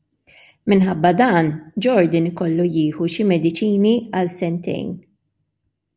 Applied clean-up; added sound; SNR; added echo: none; none; none; none.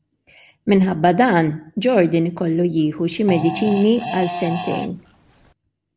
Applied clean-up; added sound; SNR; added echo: none; Fart; 10 dB; none.